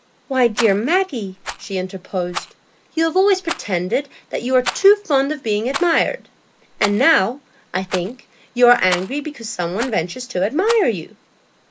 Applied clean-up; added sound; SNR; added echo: none; Rattle; 14 dB; none.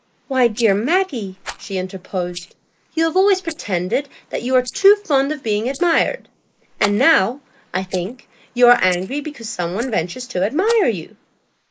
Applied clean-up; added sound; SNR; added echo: neural mask model Resemble Enhance denoiser.